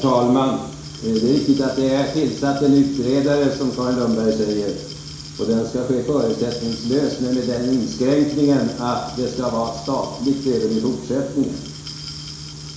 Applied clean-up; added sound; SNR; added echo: none; Glass; 19 dB; reverberation time 0.7 s.